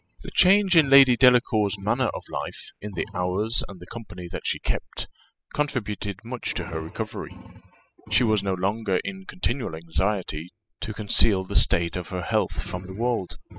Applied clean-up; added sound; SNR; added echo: classical method spectral subtraction.